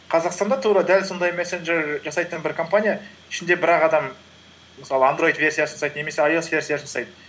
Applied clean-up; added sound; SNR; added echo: none; none; none; none.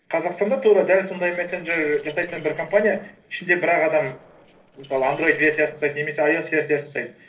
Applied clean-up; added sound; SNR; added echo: neural separator model SepFormer DNS4.